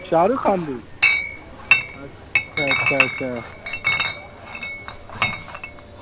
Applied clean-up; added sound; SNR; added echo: none; Chatter / Chink, clink; -3 dB; none.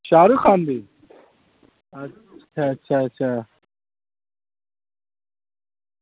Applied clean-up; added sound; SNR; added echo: none; none; none; none.